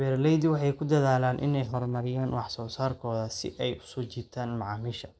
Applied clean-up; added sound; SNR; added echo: neural separator model SepFormer DNS4.